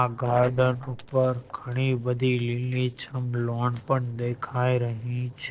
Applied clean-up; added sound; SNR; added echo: neural separator model SepFormer DNS4.